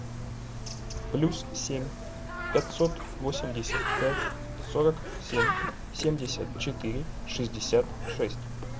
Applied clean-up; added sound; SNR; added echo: none; Bird; 3 dB; none.